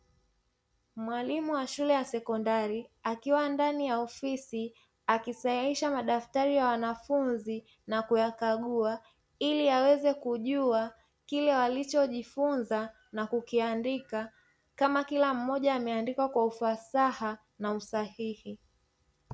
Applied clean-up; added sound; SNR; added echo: none; none; none; none.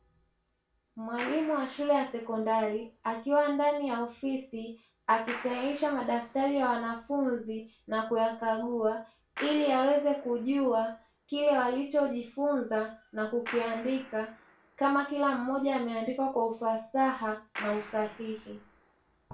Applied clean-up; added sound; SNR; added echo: none; Clapping; 19 dB; reverberation time 0.3 s.